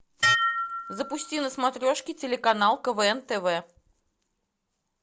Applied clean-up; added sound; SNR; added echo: none; Dishes, pots, and pans; 2 dB; none.